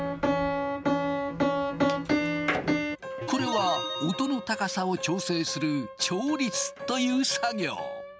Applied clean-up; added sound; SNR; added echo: none; none; none; none.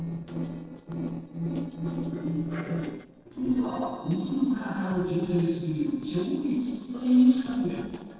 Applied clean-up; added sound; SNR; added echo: neural separator model SepFormer DNS4.